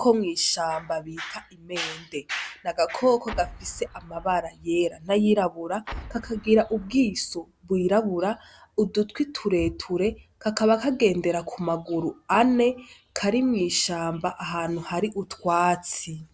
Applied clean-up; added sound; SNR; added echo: none; Explosion; 16 dB; none.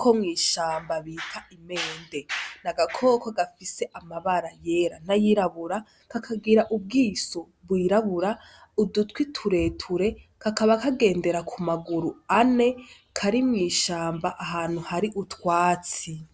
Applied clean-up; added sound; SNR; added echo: none; none; none; none.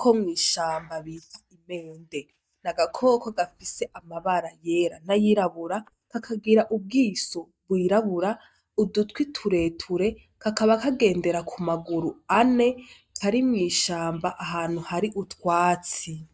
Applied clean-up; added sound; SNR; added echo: neural mask model DeepFilterNet 3.